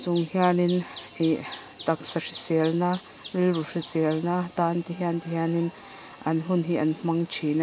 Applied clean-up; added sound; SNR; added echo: none; none; none; none.